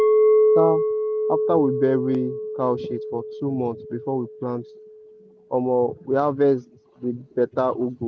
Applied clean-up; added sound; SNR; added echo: none; Chink, clink; 0 dB; none.